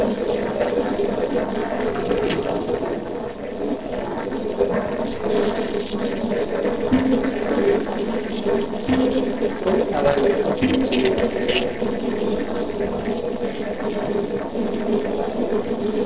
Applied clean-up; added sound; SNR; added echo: neural separator model SepFormer DNS4.